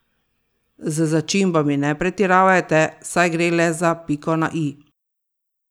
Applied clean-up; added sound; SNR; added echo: none; none; none; none.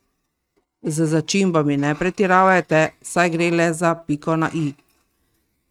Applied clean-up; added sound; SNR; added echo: neural mask model RNNoise.